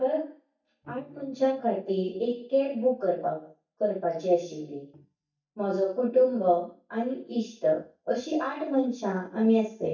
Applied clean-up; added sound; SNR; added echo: neural mask model DeepFilterNet 3.